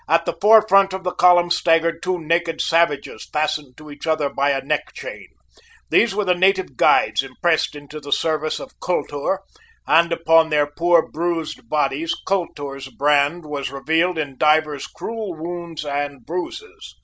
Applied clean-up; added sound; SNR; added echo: none; none; none; none.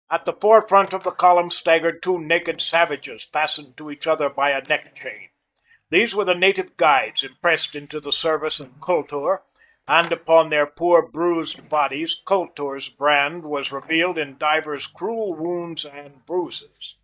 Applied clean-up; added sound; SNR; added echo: neural mask model DeepFilterNet 3.